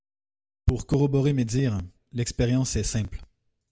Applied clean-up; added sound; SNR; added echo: none; none; none; none.